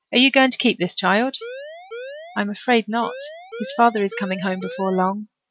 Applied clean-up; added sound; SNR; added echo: none; Siren; 13 dB; none.